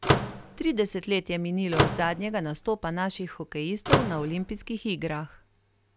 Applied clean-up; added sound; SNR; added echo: none; Slam / Microwave oven; -1 dB; none.